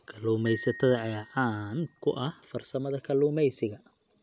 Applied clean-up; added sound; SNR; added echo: none; Glockenspiel; 18 dB; none.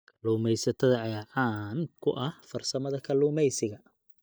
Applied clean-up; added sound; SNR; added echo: neural mask model DeepFilterNet 3.